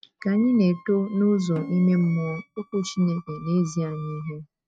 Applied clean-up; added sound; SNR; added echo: neural mask model RNNoise.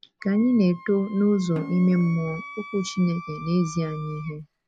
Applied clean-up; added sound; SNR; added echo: none; Wind instrument, woodwind instrument + Snare drum; 16 dB; none.